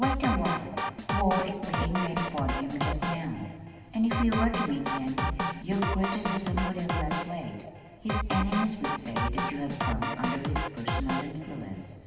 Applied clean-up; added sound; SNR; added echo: none; Drum kit; 0 dB; reverberation time 2.3 s.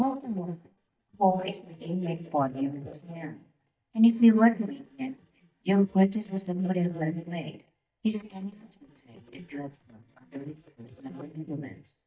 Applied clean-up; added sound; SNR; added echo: neural mask model DeepFilterNet 3.